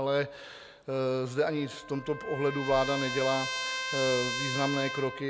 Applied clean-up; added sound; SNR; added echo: none; Trumpet; 6 dB; none.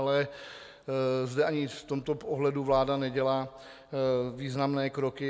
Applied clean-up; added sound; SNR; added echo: none; none; none; none.